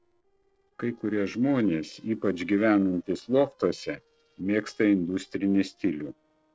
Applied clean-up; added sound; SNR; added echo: neural separator model SepFormer DNS4.